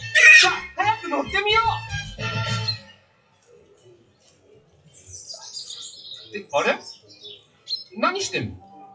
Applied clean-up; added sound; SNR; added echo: classical method WPE with log-MMSE.